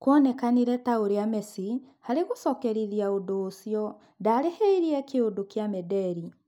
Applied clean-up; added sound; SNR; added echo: none; none; none; none.